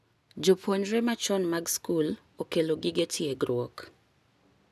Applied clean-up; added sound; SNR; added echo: none; none; none; none.